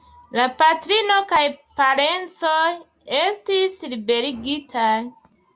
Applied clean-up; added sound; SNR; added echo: none; none; none; none.